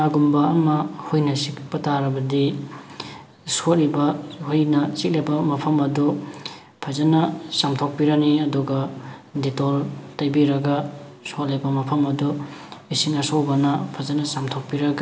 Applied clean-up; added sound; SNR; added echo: none; none; none; none.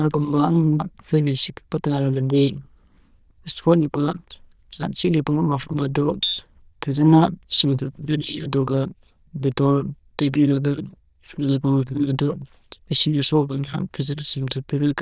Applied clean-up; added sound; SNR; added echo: neural diffusion model UNIVERSE++.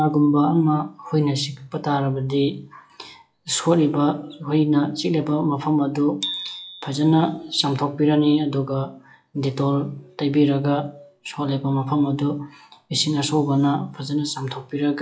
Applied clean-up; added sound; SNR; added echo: classical method log-MMSE.